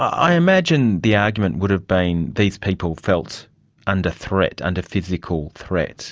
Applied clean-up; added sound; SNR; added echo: none; none; none; none.